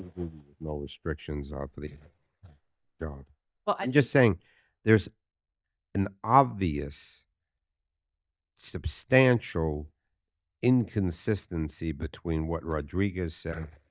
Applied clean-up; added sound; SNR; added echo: neural mask model DeepFilterNet 3.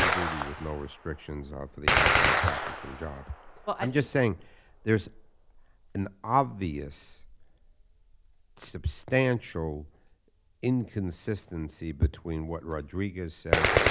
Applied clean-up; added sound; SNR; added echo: none; Gunshot, gunfire; 1 dB; none.